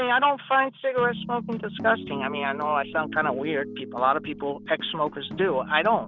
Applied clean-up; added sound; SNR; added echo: none; none; none; none.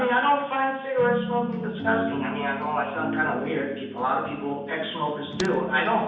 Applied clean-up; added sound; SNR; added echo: none; Crack; 16 dB; reverberation time 0.9 s.